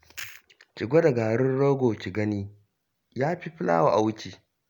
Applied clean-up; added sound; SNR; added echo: none; none; none; none.